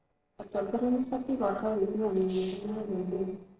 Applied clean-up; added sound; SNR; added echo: neural separator model SepFormer DNS4.